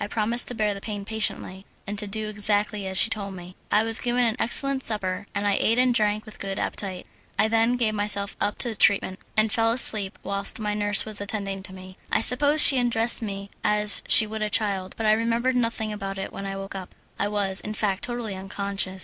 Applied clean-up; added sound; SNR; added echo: none; none; none; none.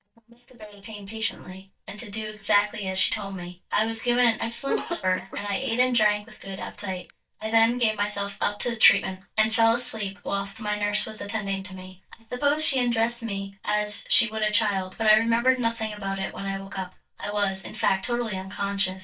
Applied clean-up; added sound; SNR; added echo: neural mask model DeepFilterNet 3.